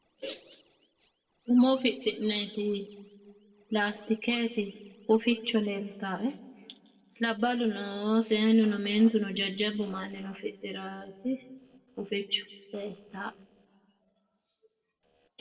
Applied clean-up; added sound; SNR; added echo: neural separator model SepFormer DNS4.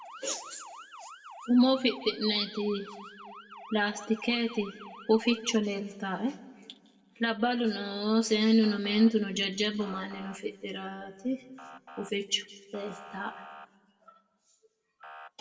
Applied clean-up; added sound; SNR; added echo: none; Motor vehicle (road) / Siren; 19 dB; reverberation time 1.0 s.